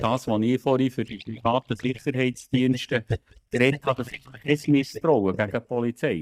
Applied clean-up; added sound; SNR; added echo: neural mask model DeepFilterNet 3.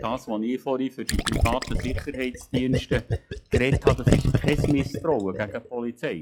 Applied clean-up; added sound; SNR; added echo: classical method log-MMSE.